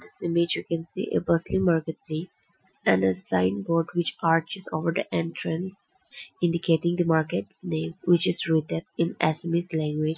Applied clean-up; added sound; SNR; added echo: classical method Wiener filter.